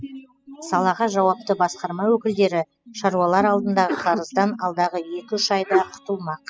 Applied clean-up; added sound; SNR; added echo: classical method spectral subtraction.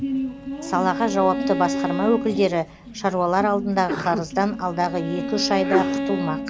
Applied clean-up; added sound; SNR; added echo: none; Bowed string instrument + Sneeze; 4 dB; none.